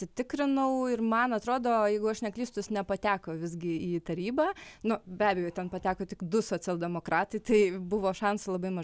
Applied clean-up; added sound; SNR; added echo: none; none; none; none.